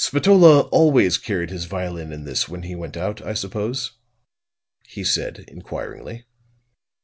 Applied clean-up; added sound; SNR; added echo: none; none; none; none.